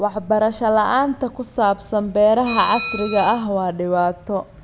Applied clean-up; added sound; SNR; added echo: none; Bell; 16 dB; none.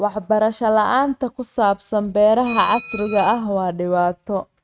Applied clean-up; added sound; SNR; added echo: neural mask model RNNoise.